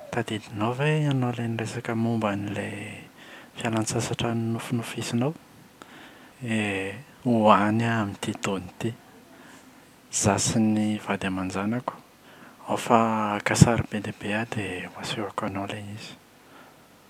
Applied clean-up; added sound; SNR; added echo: none; none; none; none.